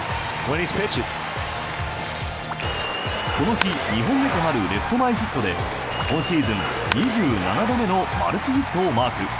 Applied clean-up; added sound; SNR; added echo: none; Raindrop; 18 dB; none.